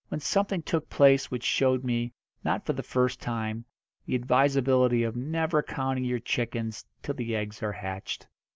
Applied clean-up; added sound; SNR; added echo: none; none; none; none.